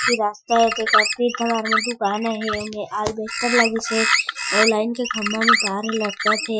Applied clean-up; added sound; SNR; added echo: classical method Wiener filter.